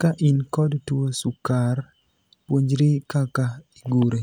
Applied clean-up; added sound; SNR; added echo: none; none; none; none.